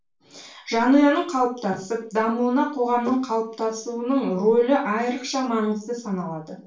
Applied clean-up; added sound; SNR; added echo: neural separator model SepFormer DNS4.